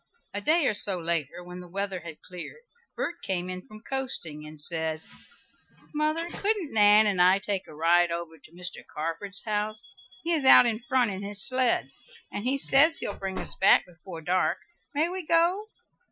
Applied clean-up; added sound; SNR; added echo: classical method Wiener filter.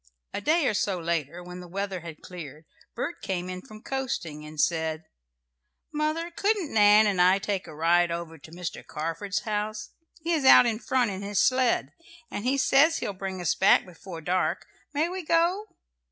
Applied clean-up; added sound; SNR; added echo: none; none; none; none.